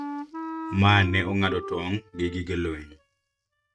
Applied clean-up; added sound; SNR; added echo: neural mask model RNNoise.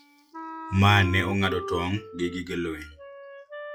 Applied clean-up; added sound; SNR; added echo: classical method log-MMSE.